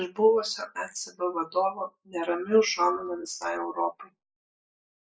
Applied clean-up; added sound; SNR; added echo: neural mask model Resemble Enhance denoiser.